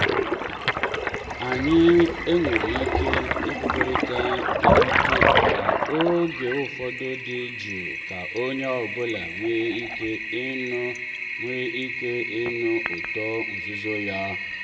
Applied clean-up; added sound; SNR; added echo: none; Toilet flush; -1 dB; reverberation time 0.9 s.